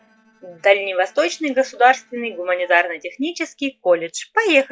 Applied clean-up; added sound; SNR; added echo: classical method log-MMSE.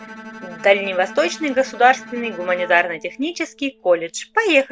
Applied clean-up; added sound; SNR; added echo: none; Bowed string instrument; 18 dB; none.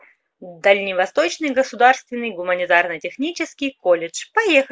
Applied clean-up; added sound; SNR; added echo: none; none; none; none.